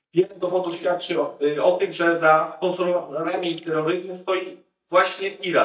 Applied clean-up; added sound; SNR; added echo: neural mask model DeepFilterNet 3.